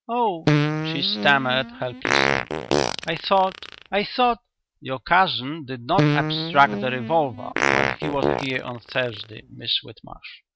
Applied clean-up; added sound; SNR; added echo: neural mask model RNNoise.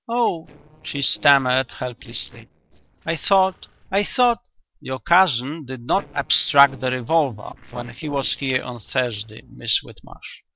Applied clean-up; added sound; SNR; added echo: neural separator model SepFormer DNS4.